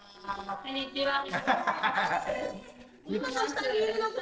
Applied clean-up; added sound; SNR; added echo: neural separator model SepFormer DNS4.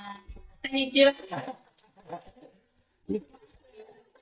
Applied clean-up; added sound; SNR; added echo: neural mask model DeepFilterNet 3.